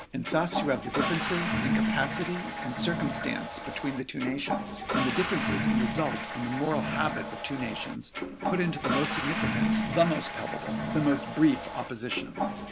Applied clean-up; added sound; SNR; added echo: none; Toilet flush / Water; 1 dB; none.